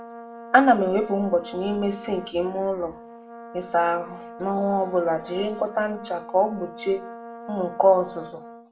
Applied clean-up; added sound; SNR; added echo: none; Brass instrument; 15 dB; reverberation time 0.3 s.